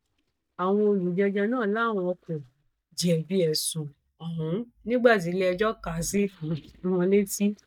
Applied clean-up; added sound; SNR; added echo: neural mask model DeepFilterNet 3.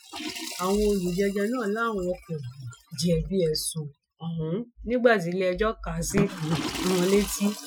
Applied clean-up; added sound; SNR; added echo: classical method Wiener filter.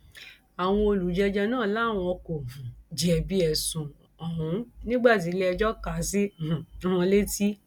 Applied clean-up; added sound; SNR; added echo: none; none; none; none.